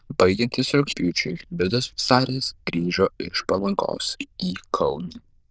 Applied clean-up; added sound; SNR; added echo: neural diffusion model UNIVERSE++.